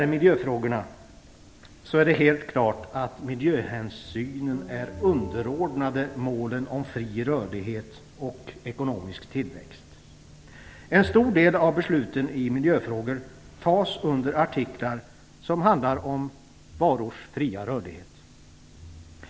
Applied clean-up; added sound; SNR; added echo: none; Guitar; 17 dB; none.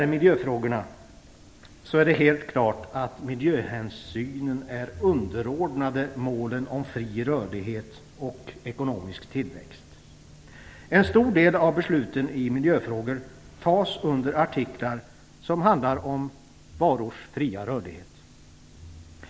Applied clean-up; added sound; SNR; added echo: none; none; none; none.